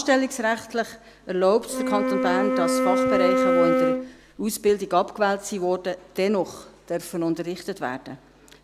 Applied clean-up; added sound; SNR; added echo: none; Wind instrument, woodwind instrument; -3 dB; none.